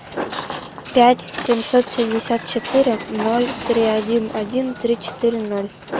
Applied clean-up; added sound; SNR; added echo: none; Walk, footsteps; 10 dB; none.